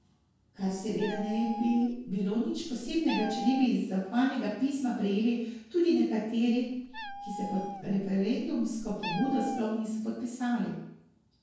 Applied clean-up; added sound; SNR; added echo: none; Meow; 10 dB; reverberation time 0.6 s.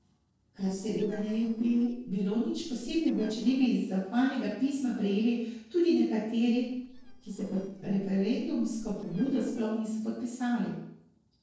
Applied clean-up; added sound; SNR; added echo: neural separator model SepFormer DNS4.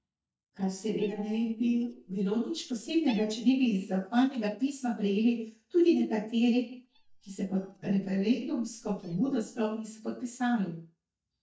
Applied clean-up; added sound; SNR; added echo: neural mask model DeepFilterNet 3.